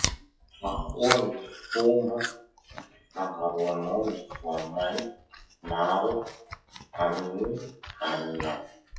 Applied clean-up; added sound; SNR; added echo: classical method WPE with log-MMSE.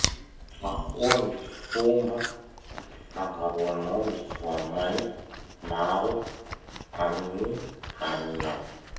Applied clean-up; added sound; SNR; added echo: none; Chewing, mastication; 6 dB; reverberation time 0.9 s.